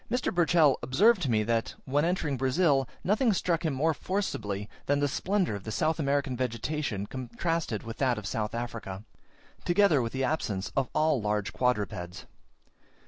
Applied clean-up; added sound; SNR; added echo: none; none; none; none.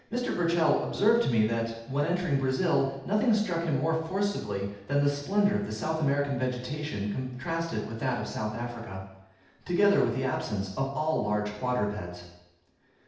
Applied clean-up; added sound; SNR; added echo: none; none; none; reverberation time 0.8 s.